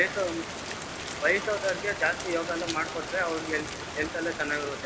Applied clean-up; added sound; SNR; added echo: none; Rain; 6 dB; reverberation time 1.2 s.